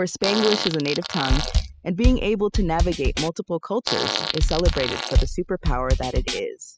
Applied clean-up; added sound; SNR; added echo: classical method spectral subtraction.